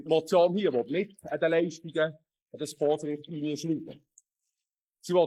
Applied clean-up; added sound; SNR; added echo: neural mask model Resemble Enhance denoiser.